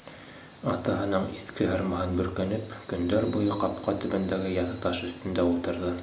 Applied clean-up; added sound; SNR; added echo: none; Cricket; -2 dB; none.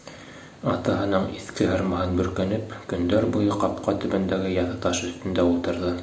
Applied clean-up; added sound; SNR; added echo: none; none; none; none.